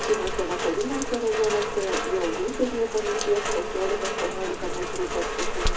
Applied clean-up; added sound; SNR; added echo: none; Rain; 1 dB; reverberation time 0.4 s.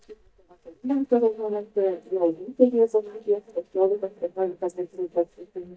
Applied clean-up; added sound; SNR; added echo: neural mask model DeepFilterNet 3.